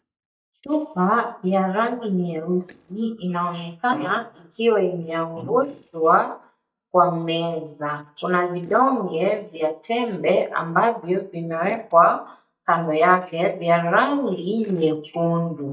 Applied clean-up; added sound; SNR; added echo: neural mask model DeepFilterNet 3.